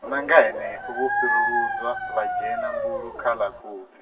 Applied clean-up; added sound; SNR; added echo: none; Dog; 1 dB; reverberation time 2.7 s.